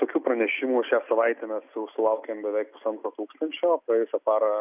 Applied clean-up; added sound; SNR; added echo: none; none; none; none.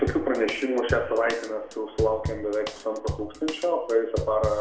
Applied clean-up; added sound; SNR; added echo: none; Drum kit; 10 dB; reverberation time 0.7 s.